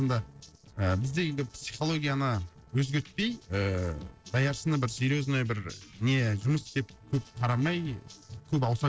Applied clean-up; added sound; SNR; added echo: neural separator model SepFormer DNS4.